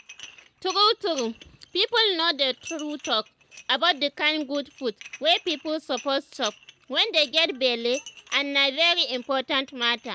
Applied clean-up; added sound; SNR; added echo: none; Dishes, pots, and pans; 20 dB; none.